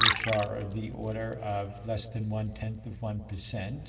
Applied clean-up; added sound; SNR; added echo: none; Liquid; 1 dB; reverberation time 2.5 s.